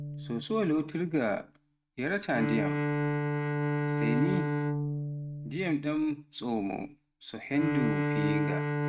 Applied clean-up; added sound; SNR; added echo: neural mask model RNNoise.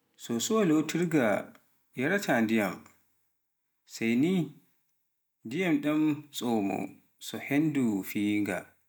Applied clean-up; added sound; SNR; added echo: none; none; none; none.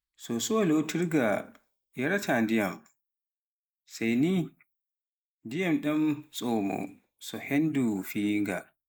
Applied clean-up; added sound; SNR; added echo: neural mask model Resemble Enhance denoiser.